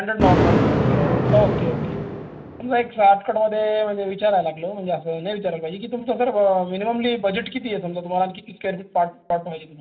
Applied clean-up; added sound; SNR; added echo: none; Thunder; 3 dB; reverberation time 0.4 s.